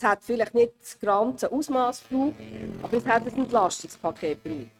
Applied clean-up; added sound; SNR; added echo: neural mask model RNNoise.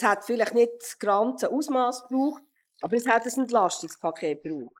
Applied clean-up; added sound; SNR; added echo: neural mask model Resemble Enhance denoiser.